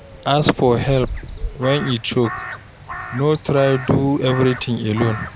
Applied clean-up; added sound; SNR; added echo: none; Crow; 12 dB; none.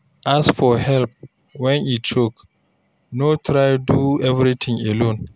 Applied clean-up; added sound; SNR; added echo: none; none; none; none.